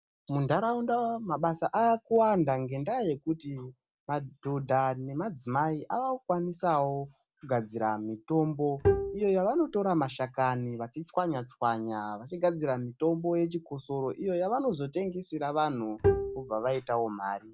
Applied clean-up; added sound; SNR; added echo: none; Bowed string instrument; 0 dB; none.